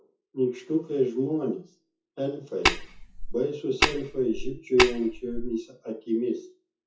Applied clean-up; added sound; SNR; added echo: classical method WPE with log-MMSE.